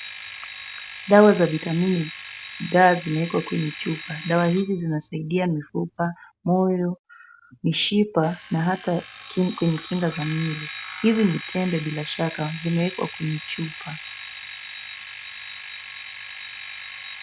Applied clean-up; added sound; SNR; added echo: none; Alarm; 10 dB; none.